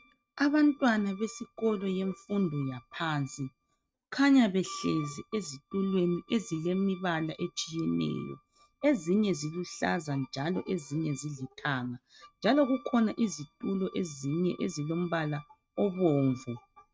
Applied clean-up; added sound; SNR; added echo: neural mask model RNNoise.